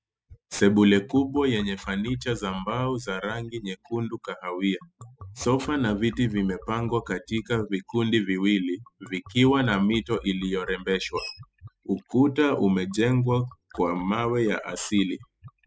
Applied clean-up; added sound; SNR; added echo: classical method spectral subtraction.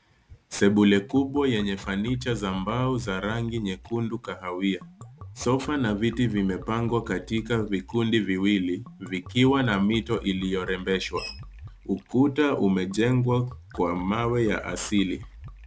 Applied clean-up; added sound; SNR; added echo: none; Liquid; 18 dB; none.